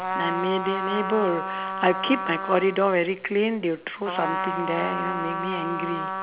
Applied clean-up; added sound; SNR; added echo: none; Trumpet; 4 dB; none.